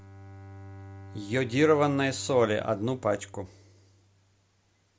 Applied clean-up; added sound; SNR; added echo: none; Bowed string instrument; 18 dB; none.